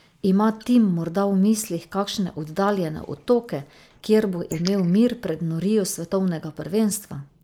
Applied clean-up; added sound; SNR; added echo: neural mask model Resemble Enhance denoiser.